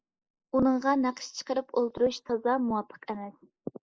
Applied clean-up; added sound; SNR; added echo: neural mask model Resemble Enhance denoiser.